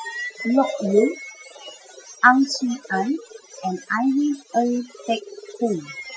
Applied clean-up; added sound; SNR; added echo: classical method Wiener filter.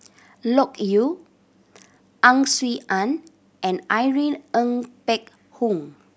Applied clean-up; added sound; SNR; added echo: none; none; none; none.